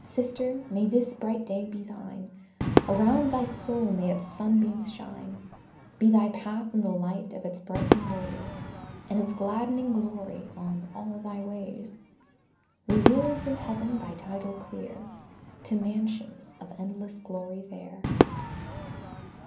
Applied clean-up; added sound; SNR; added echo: none; Crowd / Fireworks; 4 dB; reverberation time 0.6 s.